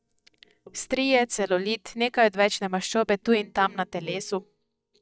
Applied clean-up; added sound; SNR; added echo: neural mask model DeepFilterNet 3.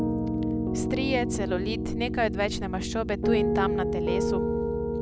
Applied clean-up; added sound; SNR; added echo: none; Piano; -4 dB; none.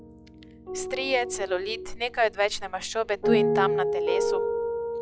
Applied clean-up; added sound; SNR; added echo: classical method log-MMSE.